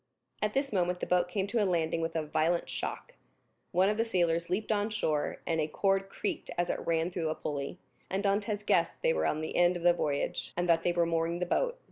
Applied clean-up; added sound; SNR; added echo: none; none; none; none.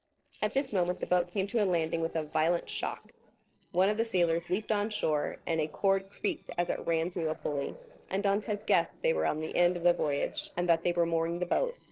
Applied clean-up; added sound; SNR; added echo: neural separator model SepFormer DNS4.